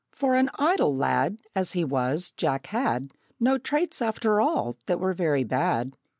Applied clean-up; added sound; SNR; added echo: none; none; none; none.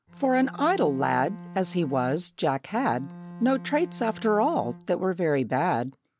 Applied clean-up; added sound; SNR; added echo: none; Bowed string instrument; 16 dB; none.